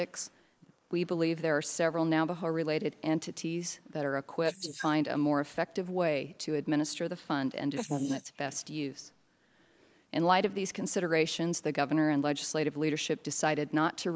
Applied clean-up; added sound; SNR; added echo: neural mask model Resemble Enhance denoiser.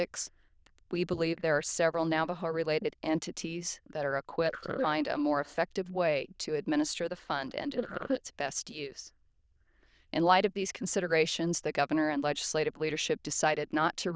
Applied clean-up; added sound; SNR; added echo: neural diffusion model UNIVERSE++.